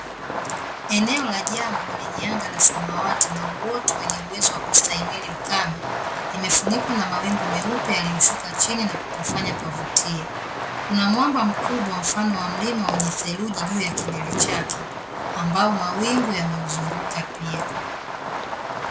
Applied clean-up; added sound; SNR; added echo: none; Fireworks; 4 dB; none.